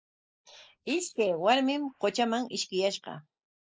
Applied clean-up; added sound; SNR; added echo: neural mask model Resemble Enhance denoiser.